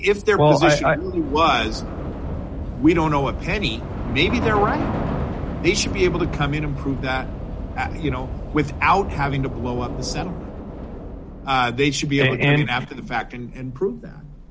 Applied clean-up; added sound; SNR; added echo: none; Subway, metro, underground / Train; 7 dB; none.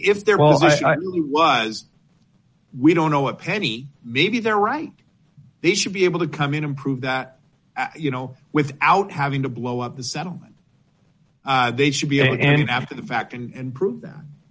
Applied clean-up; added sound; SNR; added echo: none; none; none; none.